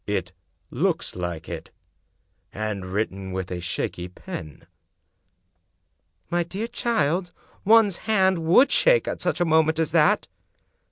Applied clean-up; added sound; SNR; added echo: none; none; none; none.